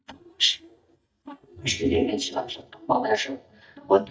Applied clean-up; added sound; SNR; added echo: neural mask model DeepFilterNet 3.